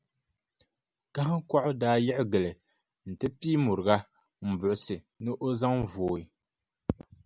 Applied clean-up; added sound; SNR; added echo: none; none; none; none.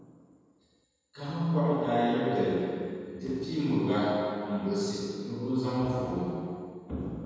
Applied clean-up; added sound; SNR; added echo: none; none; none; reverberation time 2.1 s.